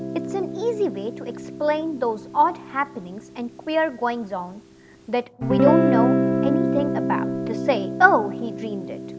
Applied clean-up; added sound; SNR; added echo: none; Guitar; 1 dB; none.